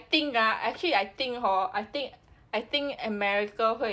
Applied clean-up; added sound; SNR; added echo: none; none; none; none.